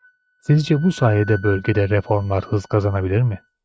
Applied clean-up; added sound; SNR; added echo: neural mask model RNNoise.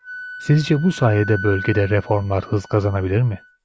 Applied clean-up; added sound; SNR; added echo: none; Wind instrument, woodwind instrument; 15 dB; none.